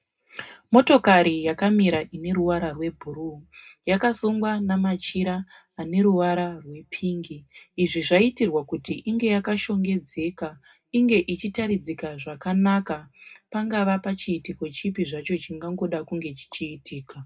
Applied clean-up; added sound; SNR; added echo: none; none; none; reverberation time 0.2 s.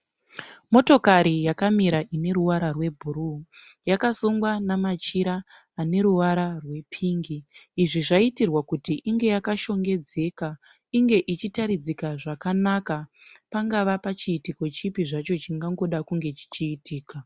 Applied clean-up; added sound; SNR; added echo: none; none; none; none.